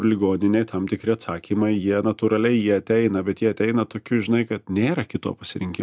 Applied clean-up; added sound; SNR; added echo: none; none; none; none.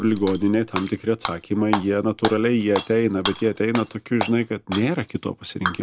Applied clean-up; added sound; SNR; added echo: none; Shatter / Hammer; 8 dB; none.